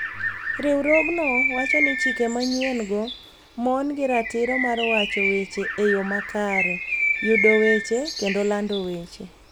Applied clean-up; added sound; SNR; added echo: none; Bird; 2 dB; none.